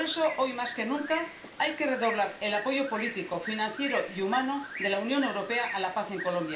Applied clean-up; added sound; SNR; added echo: none; Bird; 10 dB; reverberation time 0.4 s.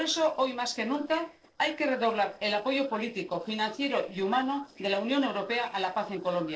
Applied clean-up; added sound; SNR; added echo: neural separator model SepFormer DNS4.